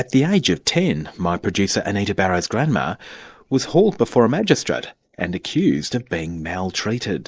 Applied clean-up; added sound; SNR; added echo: neural mask model Resemble Enhance denoiser.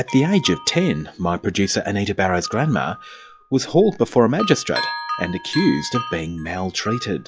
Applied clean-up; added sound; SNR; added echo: classical method log-MMSE.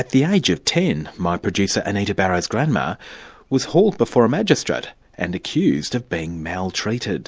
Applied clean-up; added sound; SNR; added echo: none; none; none; none.